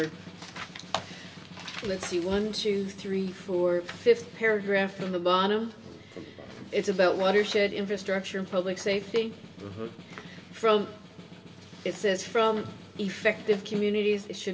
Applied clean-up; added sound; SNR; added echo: none; Snare drum; 19 dB; reverberation time 2.7 s.